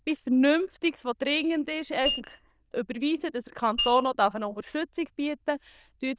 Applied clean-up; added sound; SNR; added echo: neural diffusion model UNIVERSE++.